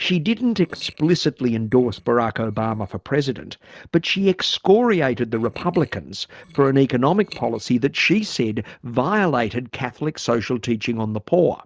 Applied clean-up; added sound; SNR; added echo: neural separator model SepFormer DNS4.